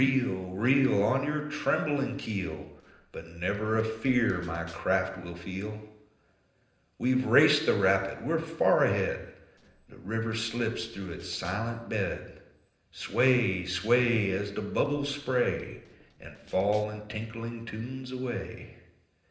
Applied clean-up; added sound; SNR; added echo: neural separator model SepFormer DNS4.